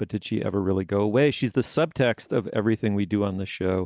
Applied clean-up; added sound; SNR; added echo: none; none; none; none.